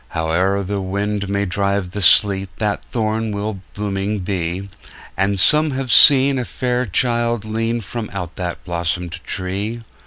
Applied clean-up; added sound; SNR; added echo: none; none; none; none.